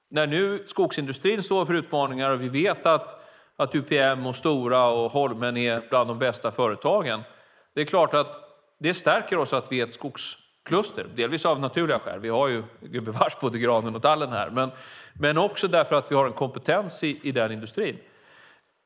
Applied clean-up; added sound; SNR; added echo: neural mask model Resemble Enhance denoiser.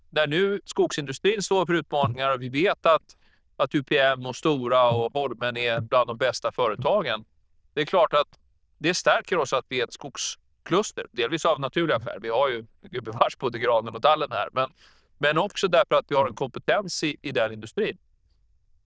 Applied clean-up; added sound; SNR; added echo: neural diffusion model UNIVERSE++.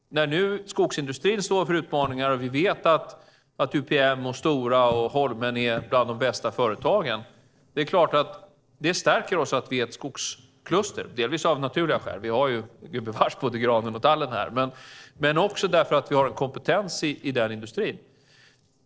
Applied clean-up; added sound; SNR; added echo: neural separator model SepFormer DNS4.